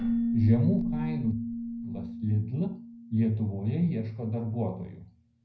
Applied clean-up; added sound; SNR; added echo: none; Keyboard (musical); 4 dB; reverberation time 0.4 s.